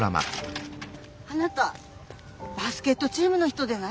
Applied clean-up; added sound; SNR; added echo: none; none; none; none.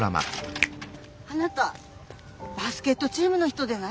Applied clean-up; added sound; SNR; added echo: none; Finger snapping; 9 dB; none.